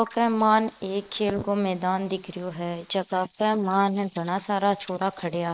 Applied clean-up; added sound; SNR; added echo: neural mask model Resemble Enhance denoiser.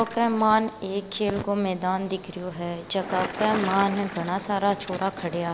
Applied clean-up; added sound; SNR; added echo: none; Bicycle; 12 dB; none.